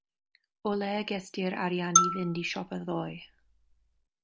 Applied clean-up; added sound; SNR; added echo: none; Marimba, xylophone; -3 dB; none.